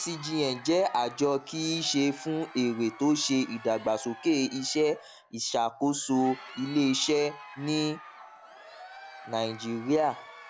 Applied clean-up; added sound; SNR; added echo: none; Crowd; 18 dB; none.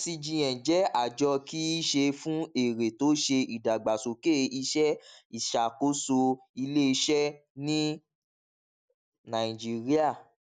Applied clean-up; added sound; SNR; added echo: none; none; none; none.